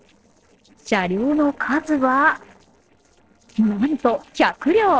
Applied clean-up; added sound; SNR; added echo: neural separator model SepFormer DNS4.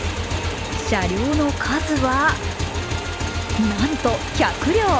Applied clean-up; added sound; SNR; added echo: none; Motorcycle / Engine; 3 dB; none.